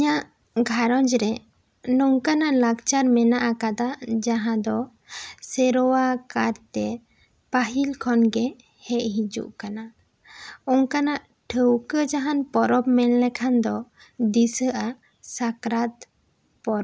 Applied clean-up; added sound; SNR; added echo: none; none; none; none.